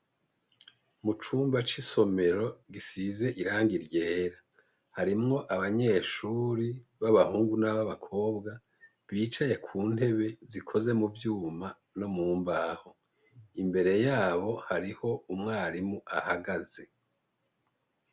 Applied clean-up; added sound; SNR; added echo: none; none; none; none.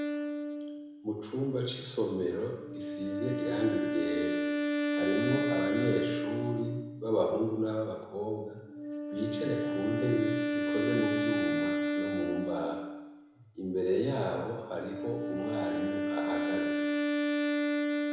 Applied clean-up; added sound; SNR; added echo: none; Wind instrument, woodwind instrument; -1 dB; reverberation time 0.9 s.